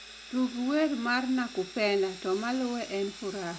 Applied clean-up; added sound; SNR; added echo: none; Sawing; 16 dB; none.